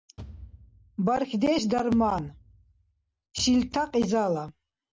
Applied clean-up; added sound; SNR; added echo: none; Bass drum / Thump, thud; 20 dB; none.